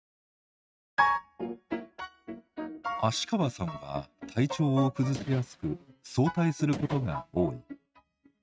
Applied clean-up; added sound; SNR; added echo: neural mask model RNNoise.